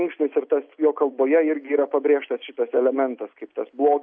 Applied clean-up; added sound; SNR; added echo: none; none; none; none.